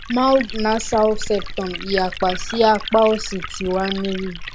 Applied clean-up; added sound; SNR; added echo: none; Liquid; 9 dB; none.